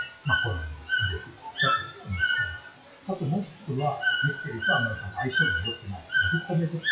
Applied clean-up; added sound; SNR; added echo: classical method WPE with log-MMSE.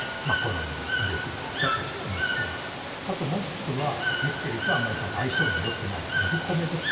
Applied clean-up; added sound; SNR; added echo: none; Water / Bird; -1 dB; reverberation time 2.6 s.